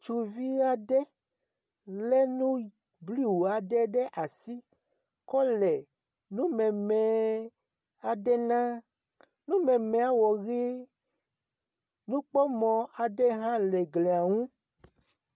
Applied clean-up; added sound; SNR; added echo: none; none; none; none.